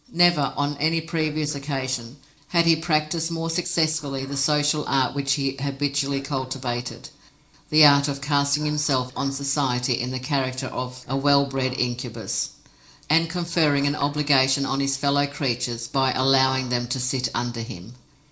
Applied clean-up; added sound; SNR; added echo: neural separator model SepFormer DNS4.